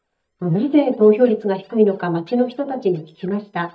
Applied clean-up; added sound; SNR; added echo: neural mask model DeepFilterNet 3.